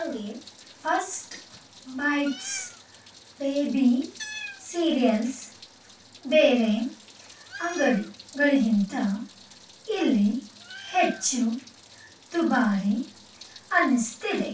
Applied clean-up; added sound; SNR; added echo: none; Meow; 19 dB; reverberation time 0.2 s.